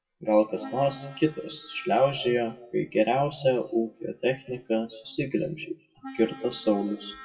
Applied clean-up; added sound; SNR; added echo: classical method WPE with log-MMSE.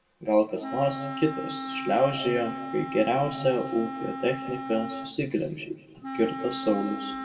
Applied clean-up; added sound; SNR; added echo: none; Wind instrument, woodwind instrument; 8 dB; reverberation time 1.3 s.